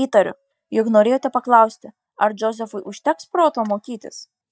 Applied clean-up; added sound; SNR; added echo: neural mask model DeepFilterNet 3.